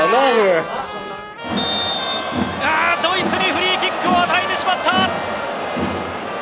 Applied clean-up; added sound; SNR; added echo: none; Trumpet; 12 dB; none.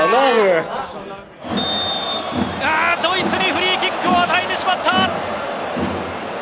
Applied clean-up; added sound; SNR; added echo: none; none; none; none.